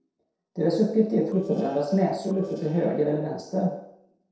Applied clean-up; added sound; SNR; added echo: neural separator model SepFormer DNS4.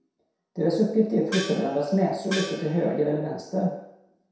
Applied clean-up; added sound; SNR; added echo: none; Gong; 10 dB; reverberation time 0.7 s.